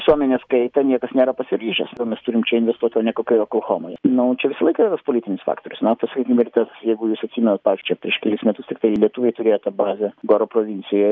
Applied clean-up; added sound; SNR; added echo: none; none; none; none.